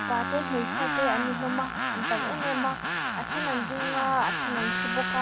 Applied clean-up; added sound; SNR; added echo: none; Tools; -1 dB; none.